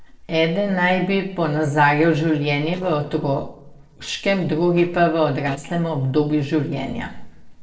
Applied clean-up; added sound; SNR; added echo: neural separator model SepFormer DNS4.